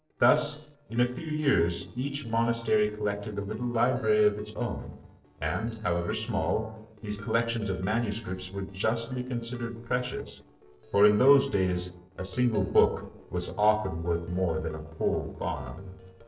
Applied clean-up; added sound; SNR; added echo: neural separator model SepFormer DNS4.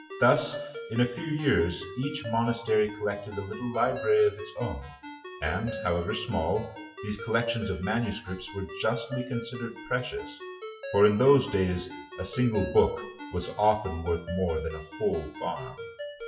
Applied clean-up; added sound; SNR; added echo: classical method WPE with log-MMSE.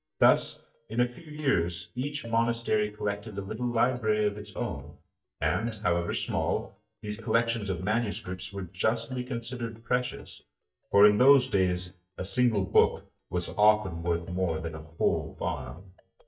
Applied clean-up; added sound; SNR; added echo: neural mask model DeepFilterNet 3.